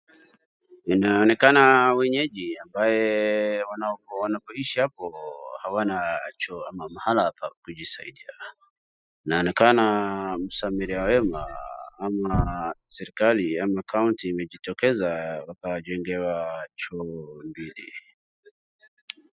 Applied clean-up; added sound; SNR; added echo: classical method spectral subtraction.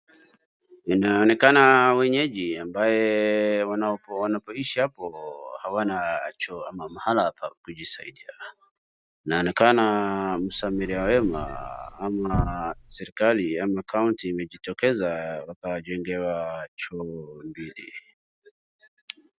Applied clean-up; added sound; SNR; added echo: none; Sliding door / Slam / Wood; 8 dB; none.